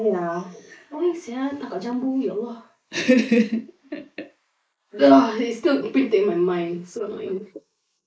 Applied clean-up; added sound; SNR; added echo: neural mask model Resemble Enhance denoiser.